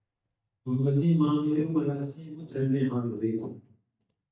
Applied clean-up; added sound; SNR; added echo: neural mask model DeepFilterNet 3.